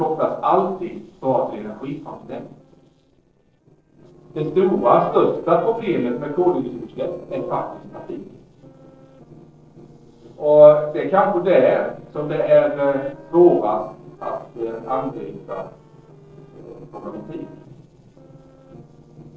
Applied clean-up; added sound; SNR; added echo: neural separator model SepFormer DNS4.